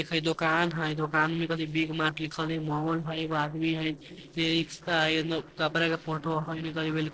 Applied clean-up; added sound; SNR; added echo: neural separator model SepFormer DNS4.